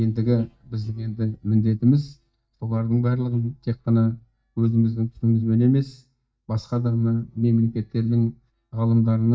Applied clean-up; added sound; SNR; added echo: neural mask model DeepFilterNet 3.